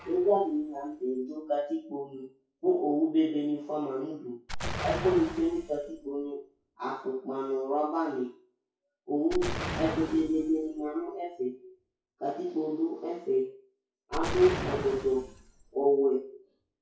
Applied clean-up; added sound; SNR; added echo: classical method WPE with log-MMSE.